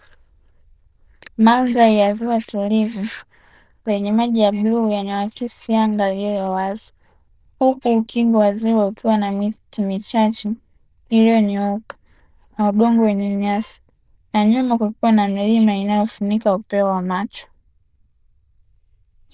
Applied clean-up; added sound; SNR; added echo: neural diffusion model UNIVERSE++.